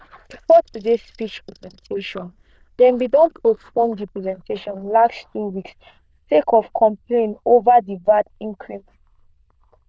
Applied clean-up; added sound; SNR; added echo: neural diffusion model UNIVERSE++.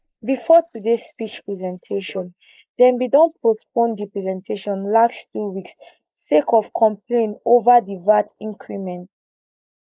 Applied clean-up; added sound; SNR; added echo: neural mask model Resemble Enhance denoiser.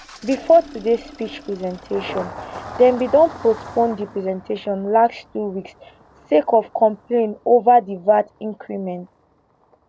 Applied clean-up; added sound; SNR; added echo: none; Engine starting; 18 dB; none.